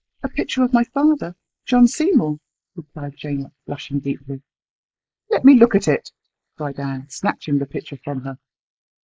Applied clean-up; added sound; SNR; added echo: neural mask model Resemble Enhance denoiser.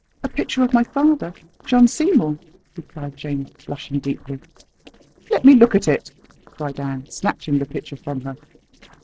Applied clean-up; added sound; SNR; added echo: neural separator model SepFormer DNS4.